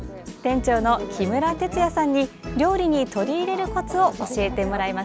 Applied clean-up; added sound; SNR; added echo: none; none; none; none.